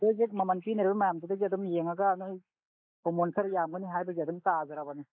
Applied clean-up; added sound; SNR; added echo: neural mask model Resemble Enhance denoiser.